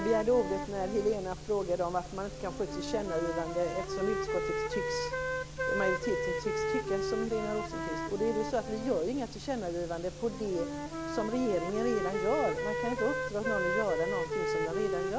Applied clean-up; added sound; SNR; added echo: none; Wind instrument, woodwind instrument; 2 dB; none.